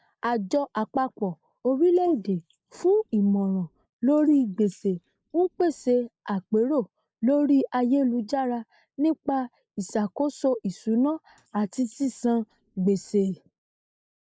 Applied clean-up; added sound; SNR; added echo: neural mask model Resemble Enhance denoiser.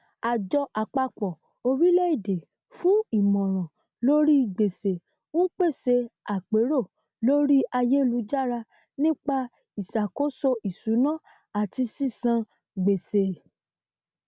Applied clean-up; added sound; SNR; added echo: none; none; none; none.